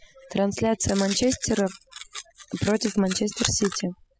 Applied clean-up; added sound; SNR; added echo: classical method spectral subtraction.